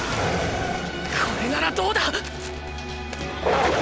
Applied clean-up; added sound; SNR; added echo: none; none; none; none.